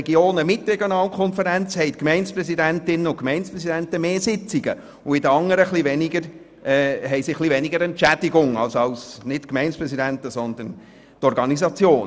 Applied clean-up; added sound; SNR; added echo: none; none; none; none.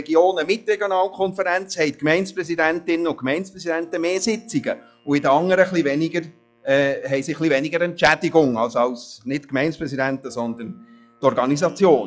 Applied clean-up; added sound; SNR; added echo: classical method log-MMSE.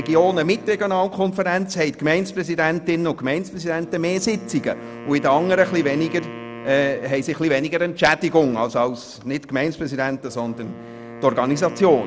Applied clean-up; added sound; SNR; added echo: none; Wind instrument, woodwind instrument; 18 dB; none.